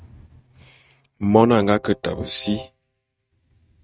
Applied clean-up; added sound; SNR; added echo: neural mask model RNNoise.